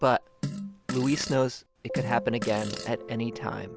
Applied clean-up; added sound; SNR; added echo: none; Fart; 9 dB; none.